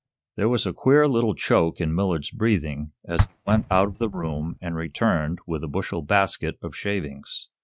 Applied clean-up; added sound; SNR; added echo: neural mask model RNNoise.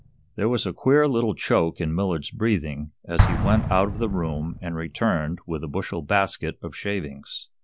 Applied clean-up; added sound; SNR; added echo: none; Explosion; 6 dB; none.